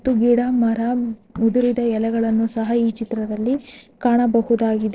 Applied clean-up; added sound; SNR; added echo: neural separator model SepFormer DNS4.